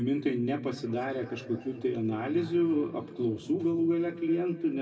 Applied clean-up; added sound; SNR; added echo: none; none; none; reverberation time 2.4 s.